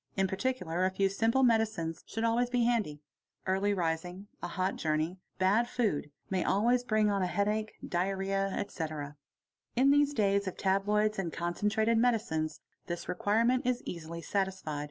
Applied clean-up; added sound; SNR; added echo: none; none; none; none.